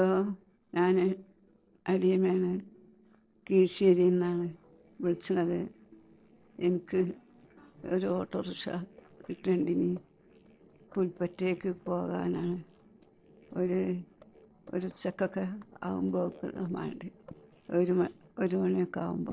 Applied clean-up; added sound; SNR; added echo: neural separator model SepFormer DNS4.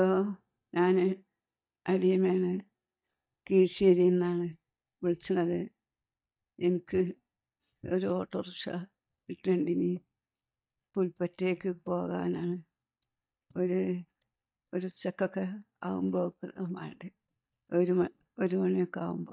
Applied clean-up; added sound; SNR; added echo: neural mask model DeepFilterNet 3.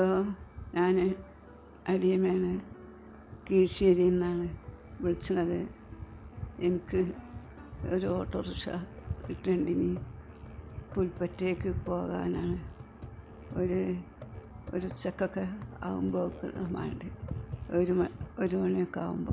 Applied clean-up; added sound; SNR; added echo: none; Musical instrument; 18 dB; none.